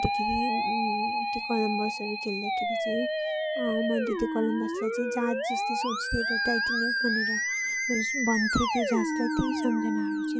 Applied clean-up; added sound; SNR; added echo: classical method log-MMSE.